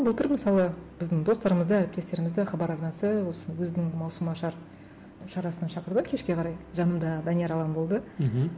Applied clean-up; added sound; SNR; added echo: none; none; none; none.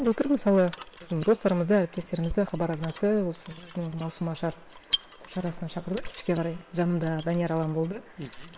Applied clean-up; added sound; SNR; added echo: neural separator model SepFormer WHAM!.